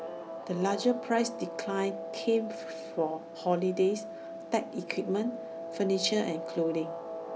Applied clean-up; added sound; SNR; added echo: none; Guitar; 9 dB; none.